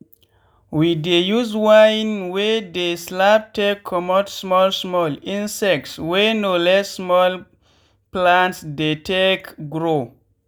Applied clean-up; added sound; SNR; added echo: none; none; none; none.